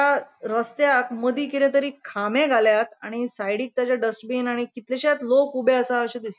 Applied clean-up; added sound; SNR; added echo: none; none; none; none.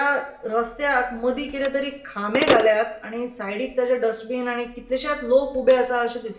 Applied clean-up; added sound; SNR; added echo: none; Telephone; 10 dB; reverberation time 1.0 s.